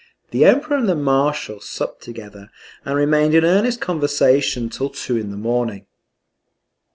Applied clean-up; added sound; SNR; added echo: none; none; none; none.